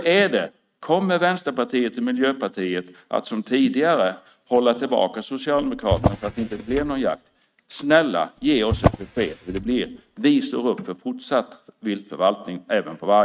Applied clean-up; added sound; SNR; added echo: neural mask model RNNoise.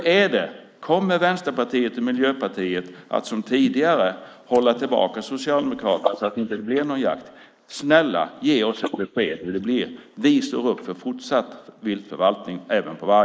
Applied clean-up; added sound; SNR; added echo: neural mask model Resemble Enhance denoiser.